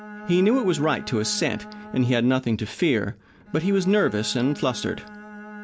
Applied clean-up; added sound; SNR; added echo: none; Bowed string instrument; 16 dB; none.